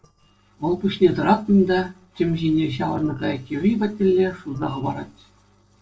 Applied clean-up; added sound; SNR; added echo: neural separator model SepFormer DNS4.